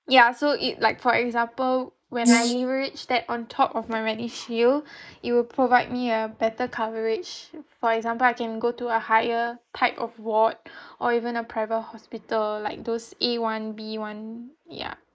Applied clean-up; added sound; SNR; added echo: neural mask model Resemble Enhance denoiser.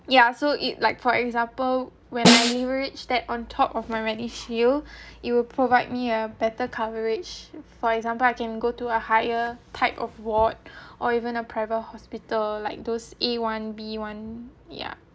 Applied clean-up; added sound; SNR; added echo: none; Snare drum; -5 dB; none.